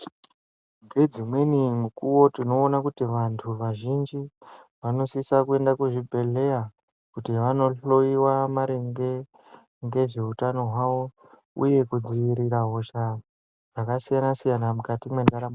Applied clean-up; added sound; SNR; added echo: none; none; none; none.